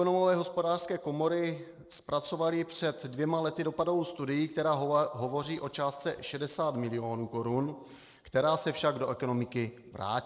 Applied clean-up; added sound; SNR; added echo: neural mask model Resemble Enhance denoiser.